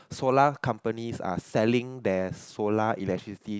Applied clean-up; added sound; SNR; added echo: none; none; none; none.